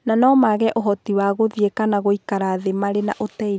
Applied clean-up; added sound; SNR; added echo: none; none; none; none.